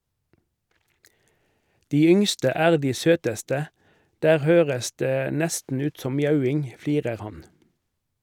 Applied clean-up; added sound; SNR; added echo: none; none; none; none.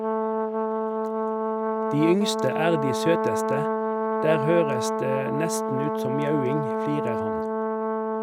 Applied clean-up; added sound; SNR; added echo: none; Brass instrument; -2 dB; none.